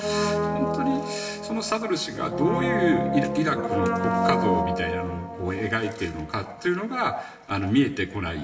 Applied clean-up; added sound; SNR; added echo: none; Brass instrument; 1 dB; reverberation time 1.0 s.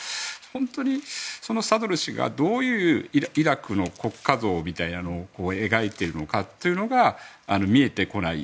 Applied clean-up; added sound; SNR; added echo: none; none; none; none.